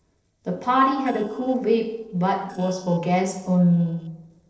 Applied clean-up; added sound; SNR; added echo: neural separator model SepFormer DNS4.